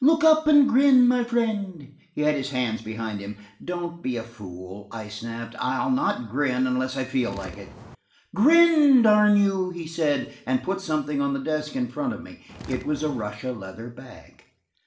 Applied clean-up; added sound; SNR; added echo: none; Walk, footsteps; 15 dB; reverberation time 0.5 s.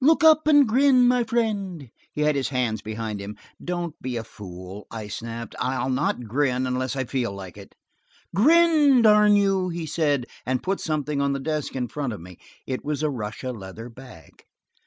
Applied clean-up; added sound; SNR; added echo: none; none; none; none.